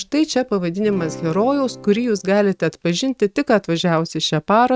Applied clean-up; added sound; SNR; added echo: neural mask model RNNoise.